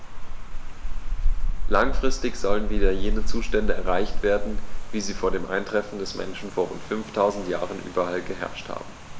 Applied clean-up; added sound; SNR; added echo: none; Rain; -5 dB; none.